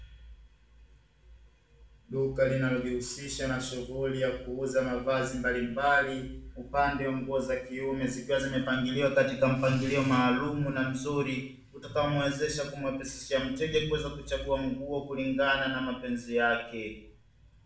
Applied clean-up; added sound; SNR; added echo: none; none; none; reverberation time 0.5 s.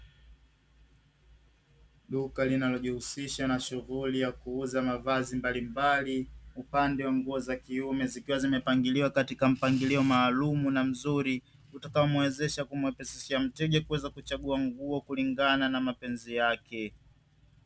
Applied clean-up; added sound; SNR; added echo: none; none; none; none.